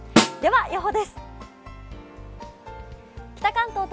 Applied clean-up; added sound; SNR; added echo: none; Snare drum; -2 dB; none.